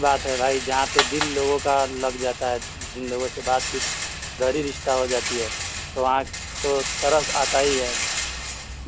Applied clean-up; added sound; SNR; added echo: none; Rattle; 4 dB; none.